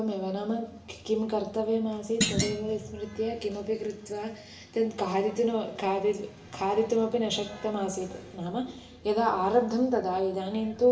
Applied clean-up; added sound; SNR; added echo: none; Thump, thud; 3 dB; reverberation time 0.7 s.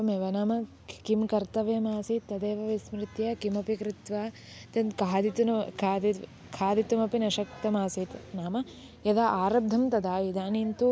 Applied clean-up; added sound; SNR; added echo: none; none; none; none.